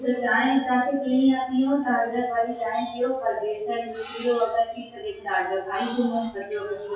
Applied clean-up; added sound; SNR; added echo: classical method WPE with log-MMSE.